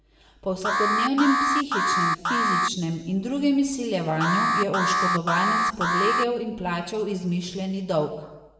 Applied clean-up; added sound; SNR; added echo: none; Alarm; -1 dB; reverberation time 1.0 s.